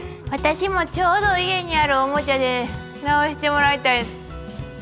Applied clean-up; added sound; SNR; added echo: none; none; none; none.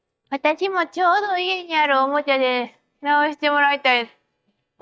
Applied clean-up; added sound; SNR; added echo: neural mask model DeepFilterNet 3.